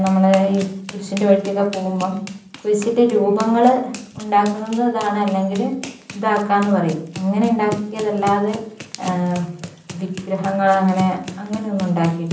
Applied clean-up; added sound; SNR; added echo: none; Run; 17 dB; reverberation time 0.6 s.